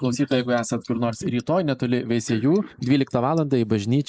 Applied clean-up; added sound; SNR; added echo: neural mask model Resemble Enhance denoiser.